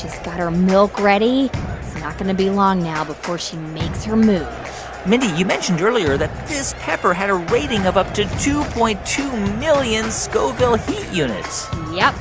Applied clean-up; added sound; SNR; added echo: none; none; none; none.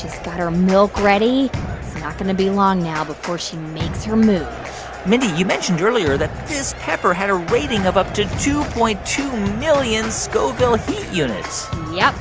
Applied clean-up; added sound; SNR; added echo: none; Gunshot, gunfire; 14 dB; none.